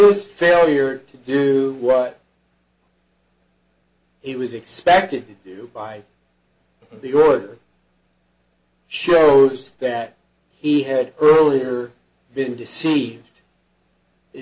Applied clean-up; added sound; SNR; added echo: none; none; none; none.